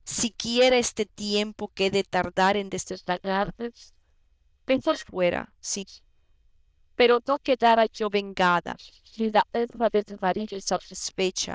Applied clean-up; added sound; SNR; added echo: neural diffusion model UNIVERSE++.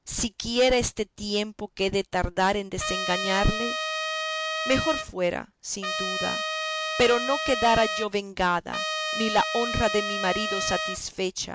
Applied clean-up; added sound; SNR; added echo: none; Trumpet; 3 dB; none.